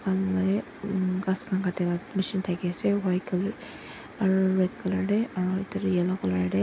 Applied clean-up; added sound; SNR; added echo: none; none; none; none.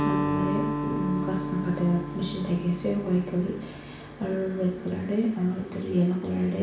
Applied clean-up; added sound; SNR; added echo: none; Acoustic guitar; 6 dB; reverberation time 0.7 s.